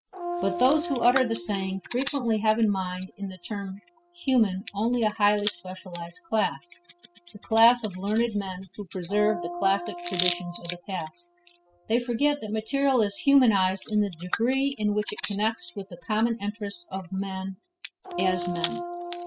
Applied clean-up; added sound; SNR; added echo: classical method spectral subtraction.